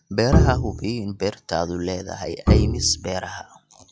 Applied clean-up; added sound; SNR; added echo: classical method log-MMSE.